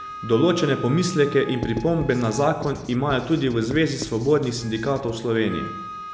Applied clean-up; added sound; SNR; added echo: none; Writing + Wind instrument, woodwind instrument; 14 dB; none.